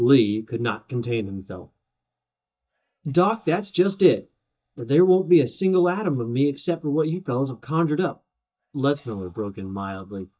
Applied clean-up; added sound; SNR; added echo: neural mask model DeepFilterNet 3.